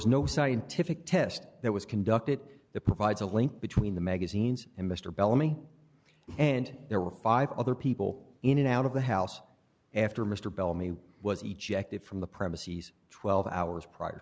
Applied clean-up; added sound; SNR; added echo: none; none; none; none.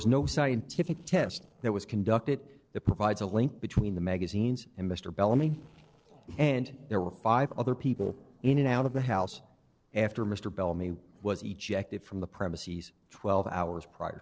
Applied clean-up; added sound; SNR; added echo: neural separator model SepFormer DNS4.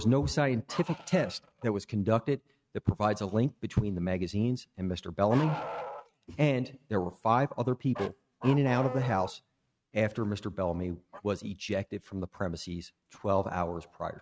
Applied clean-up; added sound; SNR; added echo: neural mask model RNNoise.